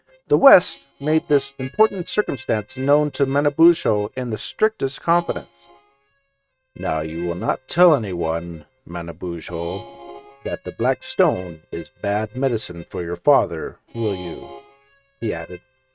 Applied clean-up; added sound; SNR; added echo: neural mask model RNNoise.